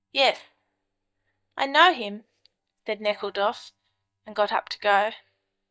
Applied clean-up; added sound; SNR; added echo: neural mask model DeepFilterNet 3.